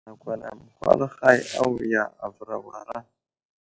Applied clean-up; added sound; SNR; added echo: classical method log-MMSE.